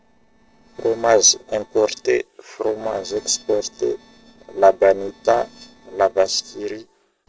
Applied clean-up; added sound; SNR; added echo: neural separator model SepFormer DNS4.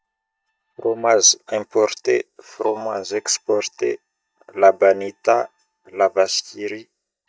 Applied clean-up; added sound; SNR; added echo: neural mask model DeepFilterNet 3.